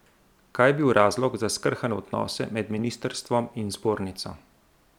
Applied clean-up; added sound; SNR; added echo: none; none; none; none.